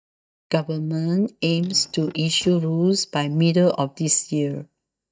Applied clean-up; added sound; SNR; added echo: neural mask model DeepFilterNet 3.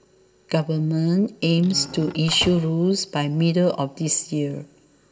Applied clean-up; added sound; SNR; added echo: none; Squeak / Slam / Wood; 14 dB; reverberation time 0.7 s.